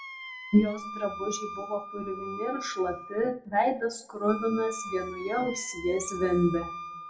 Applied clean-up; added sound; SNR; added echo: none; Wind instrument, woodwind instrument; 11 dB; reverberation time 0.3 s.